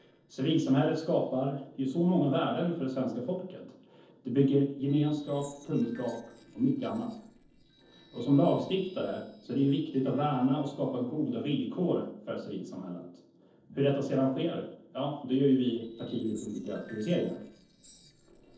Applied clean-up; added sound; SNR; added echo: neural separator model SepFormer DNS4.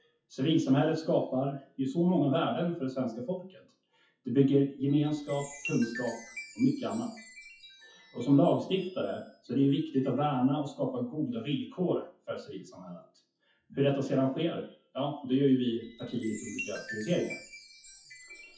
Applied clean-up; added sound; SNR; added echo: classical method WPE with log-MMSE.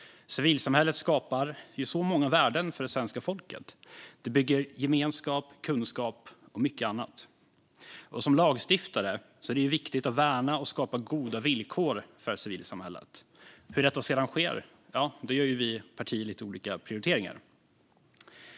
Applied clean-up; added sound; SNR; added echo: none; none; none; none.